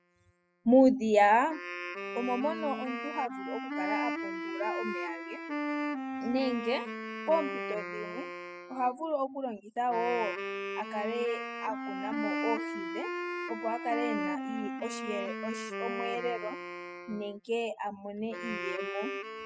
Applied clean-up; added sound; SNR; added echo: classical method spectral subtraction.